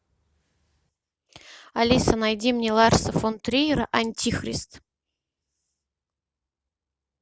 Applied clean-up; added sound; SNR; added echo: none; none; none; none.